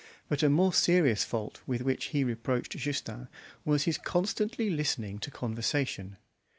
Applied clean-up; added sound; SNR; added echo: none; none; none; none.